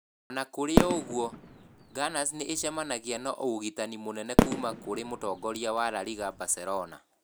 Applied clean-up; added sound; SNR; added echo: none; Fireworks; -2 dB; none.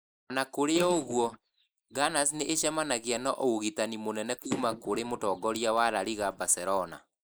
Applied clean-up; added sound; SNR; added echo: neural mask model Resemble Enhance denoiser.